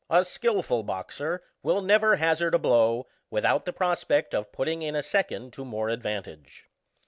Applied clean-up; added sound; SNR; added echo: none; none; none; none.